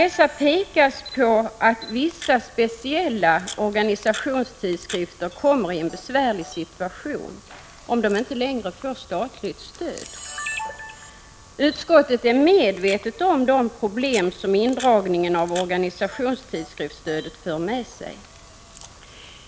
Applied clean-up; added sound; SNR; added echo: none; Camera; 19 dB; none.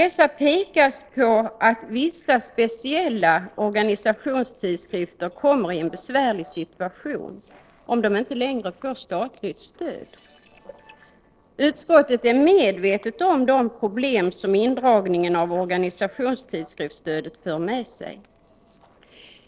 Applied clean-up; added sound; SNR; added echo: neural separator model SepFormer DNS4.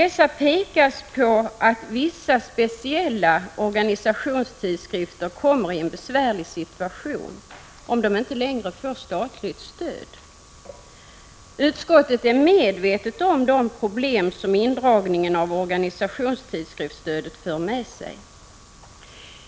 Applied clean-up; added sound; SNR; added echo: none; none; none; none.